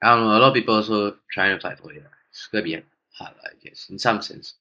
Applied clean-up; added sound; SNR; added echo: neural mask model Resemble Enhance denoiser.